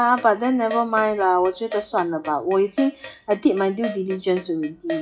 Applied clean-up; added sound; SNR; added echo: classical method WPE with log-MMSE.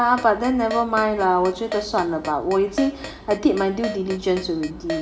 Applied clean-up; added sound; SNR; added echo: none; Keyboard (musical); 13 dB; reverberation time 2.6 s.